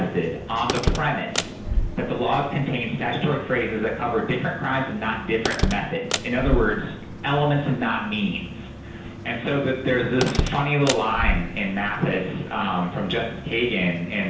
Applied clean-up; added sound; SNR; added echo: none; Slam; 5 dB; reverberation time 0.5 s.